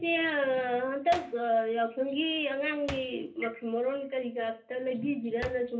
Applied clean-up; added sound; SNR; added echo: none; Hands; 18 dB; reverberation time 0.3 s.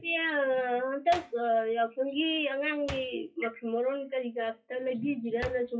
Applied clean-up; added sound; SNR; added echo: classical method WPE with log-MMSE.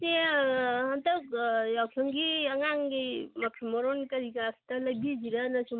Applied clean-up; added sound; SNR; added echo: none; none; none; none.